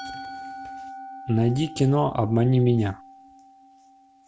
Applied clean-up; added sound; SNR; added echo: none; Musical instrument; 16 dB; none.